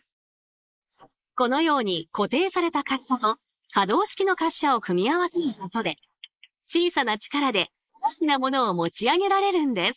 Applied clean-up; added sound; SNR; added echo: neural mask model Resemble Enhance denoiser.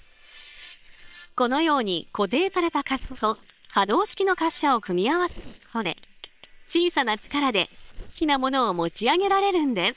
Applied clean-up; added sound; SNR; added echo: neural separator model SepFormer WHAM!.